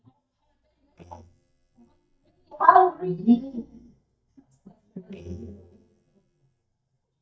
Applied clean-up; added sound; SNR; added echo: neural mask model DeepFilterNet 3.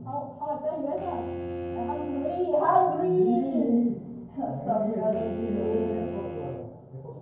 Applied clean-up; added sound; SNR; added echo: none; Bowed string instrument; 11 dB; reverberation time 0.9 s.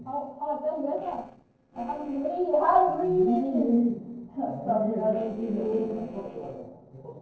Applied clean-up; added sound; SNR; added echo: neural separator model SepFormer DNS4.